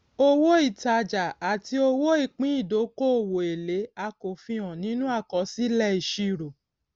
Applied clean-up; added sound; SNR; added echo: none; none; none; none.